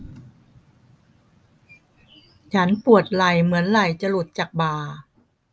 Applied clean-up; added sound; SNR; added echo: none; none; none; none.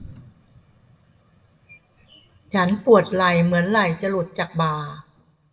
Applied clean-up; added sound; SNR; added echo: none; none; none; reverberation time 0.5 s.